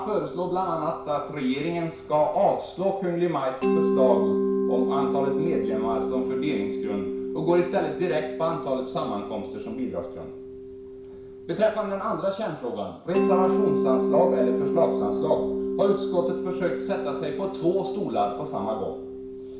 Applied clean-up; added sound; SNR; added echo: none; Mallet percussion; 1 dB; reverberation time 0.6 s.